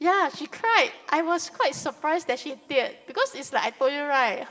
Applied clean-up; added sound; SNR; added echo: none; none; none; reverberation time 2.3 s.